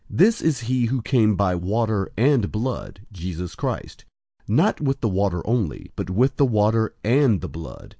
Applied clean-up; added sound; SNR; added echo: none; none; none; none.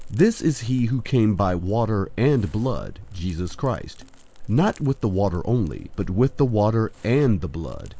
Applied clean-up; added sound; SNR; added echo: none; Crackle; 14 dB; none.